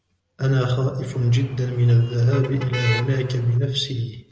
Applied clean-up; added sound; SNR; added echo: none; Motor vehicle (road); 13 dB; none.